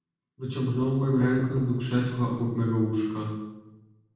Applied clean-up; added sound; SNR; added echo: neural separator model SepFormer DNS4.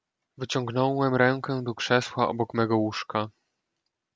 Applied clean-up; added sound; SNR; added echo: none; none; none; none.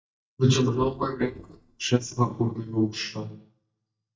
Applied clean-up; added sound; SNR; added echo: neural mask model DeepFilterNet 3.